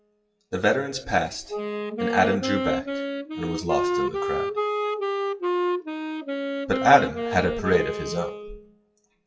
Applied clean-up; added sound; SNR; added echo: classical method WPE with log-MMSE.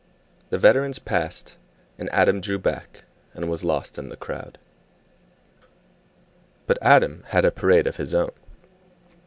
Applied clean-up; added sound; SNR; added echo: none; none; none; none.